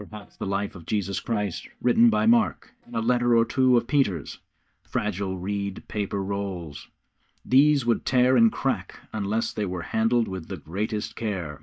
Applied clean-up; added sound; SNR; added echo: neural mask model DeepFilterNet 3.